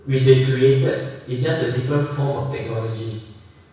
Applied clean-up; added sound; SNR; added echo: none; none; none; reverberation time 1.1 s.